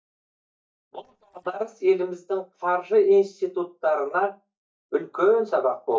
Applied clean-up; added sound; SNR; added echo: neural mask model DeepFilterNet 3.